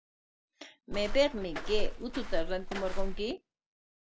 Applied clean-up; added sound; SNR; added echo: none; Walk, footsteps; -3 dB; none.